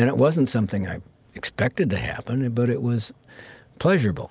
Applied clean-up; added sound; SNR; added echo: none; none; none; none.